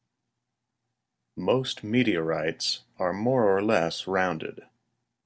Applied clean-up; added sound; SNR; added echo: none; none; none; none.